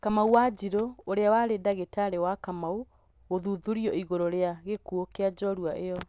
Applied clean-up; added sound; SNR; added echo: none; none; none; none.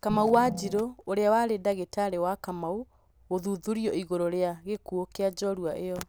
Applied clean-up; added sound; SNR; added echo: none; Organ; 7 dB; none.